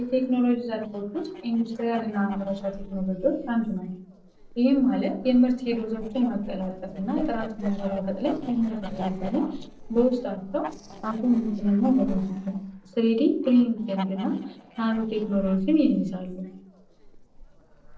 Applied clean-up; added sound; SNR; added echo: neural separator model SepFormer DNS4.